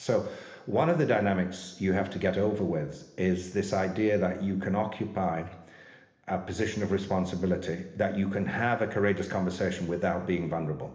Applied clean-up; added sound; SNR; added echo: none; none; none; reverberation time 1.1 s.